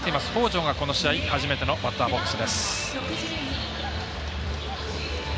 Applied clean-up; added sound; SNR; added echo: none; none; none; none.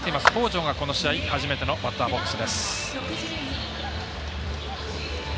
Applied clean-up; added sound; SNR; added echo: none; Clapping; 1 dB; none.